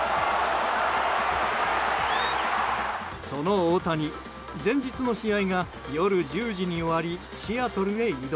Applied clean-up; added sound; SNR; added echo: none; none; none; none.